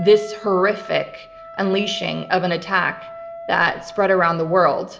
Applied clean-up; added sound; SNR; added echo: none; Wind instrument, woodwind instrument; 16 dB; reverberation time 0.6 s.